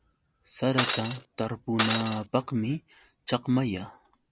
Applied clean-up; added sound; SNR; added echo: none; Shatter; 0 dB; none.